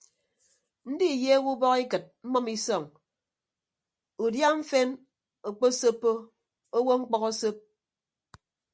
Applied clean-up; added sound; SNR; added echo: none; none; none; none.